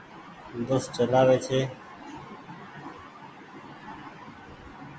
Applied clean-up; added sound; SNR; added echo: none; none; none; none.